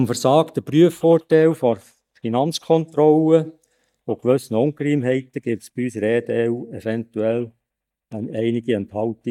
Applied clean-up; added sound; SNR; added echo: neural mask model DeepFilterNet 3.